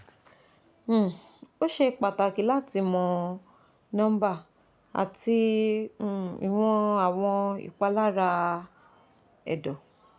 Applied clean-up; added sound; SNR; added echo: none; none; none; none.